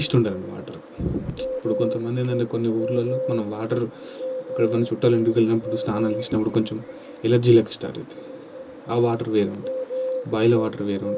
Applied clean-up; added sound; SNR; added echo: none; Bird; 8 dB; reverberation time 0.2 s.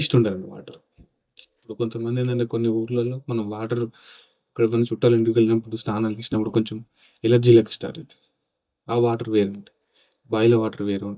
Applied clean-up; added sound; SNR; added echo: neural mask model DeepFilterNet 3.